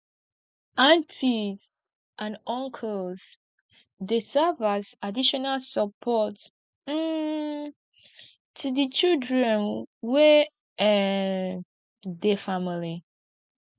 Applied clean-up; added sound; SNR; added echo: none; none; none; none.